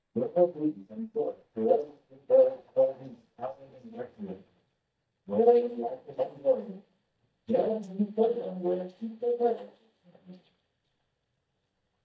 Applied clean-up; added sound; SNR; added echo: neural mask model DeepFilterNet 3.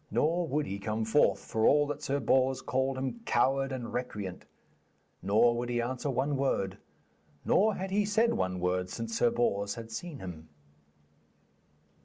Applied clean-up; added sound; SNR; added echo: none; none; none; none.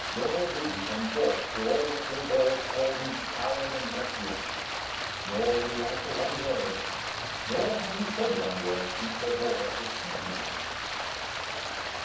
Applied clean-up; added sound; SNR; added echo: none; Stream; 2 dB; reverberation time 0.7 s.